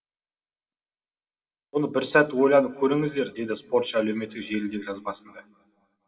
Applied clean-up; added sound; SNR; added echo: none; none; none; reverberation time 1.8 s.